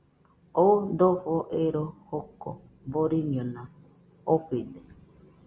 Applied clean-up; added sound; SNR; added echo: none; none; none; none.